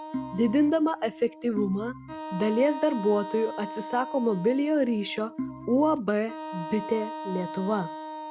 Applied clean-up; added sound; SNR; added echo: none; Organ + Wind instrument, woodwind instrument; 10 dB; none.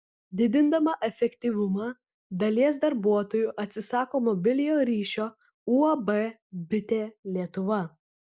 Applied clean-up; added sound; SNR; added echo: none; none; none; none.